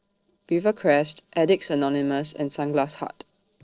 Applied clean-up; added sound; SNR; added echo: neural separator model SepFormer DNS4.